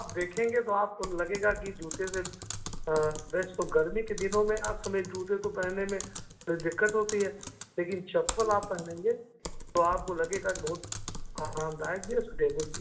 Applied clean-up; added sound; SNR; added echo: none; Typing; 10 dB; reverberation time 0.6 s.